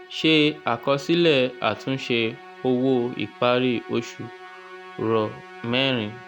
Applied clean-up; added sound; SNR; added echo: none; Musical instrument; 19 dB; none.